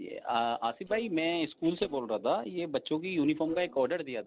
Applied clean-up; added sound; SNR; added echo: neural separator model SepFormer DNS4.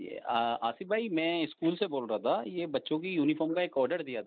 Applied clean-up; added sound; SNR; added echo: neural mask model Resemble Enhance denoiser.